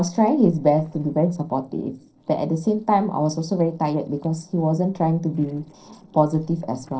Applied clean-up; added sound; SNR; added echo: neural separator model SepFormer DNS4.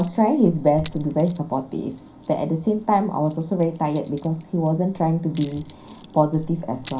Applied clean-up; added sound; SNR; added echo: none; Chink, clink; 12 dB; reverberation time 0.3 s.